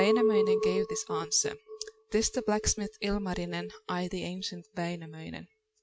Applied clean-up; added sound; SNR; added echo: neural mask model RNNoise.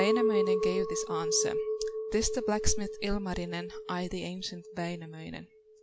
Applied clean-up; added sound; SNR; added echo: none; Chink, clink; 0 dB; none.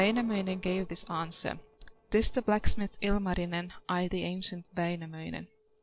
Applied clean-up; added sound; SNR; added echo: neural separator model SepFormer DNS4.